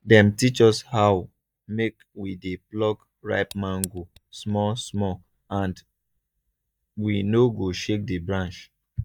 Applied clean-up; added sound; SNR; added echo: neural mask model DeepFilterNet 3.